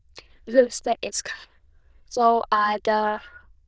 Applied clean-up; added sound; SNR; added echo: neural diffusion model UNIVERSE++.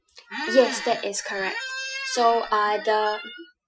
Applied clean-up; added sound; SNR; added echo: classical method Wiener filter.